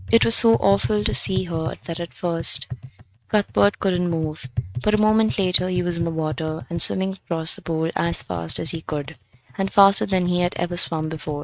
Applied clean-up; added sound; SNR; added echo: neural mask model RNNoise.